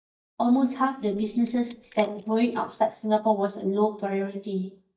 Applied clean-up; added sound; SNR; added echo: neural mask model DeepFilterNet 3.